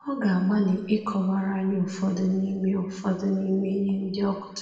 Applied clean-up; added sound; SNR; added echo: none; none; none; reverberation time 1.2 s.